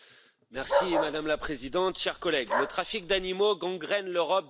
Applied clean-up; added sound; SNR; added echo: none; Bark; 3 dB; none.